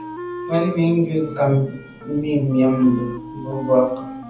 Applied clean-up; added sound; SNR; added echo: none; Wind instrument, woodwind instrument; 13 dB; reverberation time 0.7 s.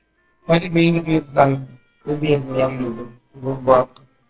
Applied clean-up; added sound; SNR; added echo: neural separator model SepFormer WHAMR!.